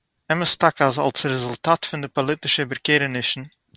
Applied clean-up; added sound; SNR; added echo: none; none; none; none.